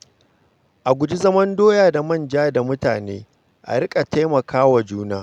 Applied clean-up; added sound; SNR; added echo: none; none; none; none.